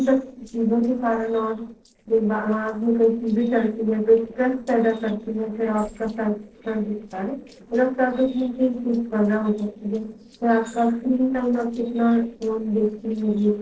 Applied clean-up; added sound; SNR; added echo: neural separator model SepFormer DNS4.